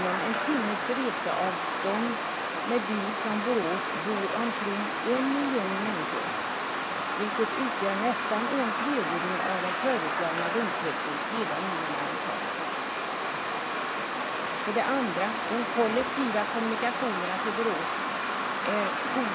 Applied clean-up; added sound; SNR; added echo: none; Cricket; -1 dB; none.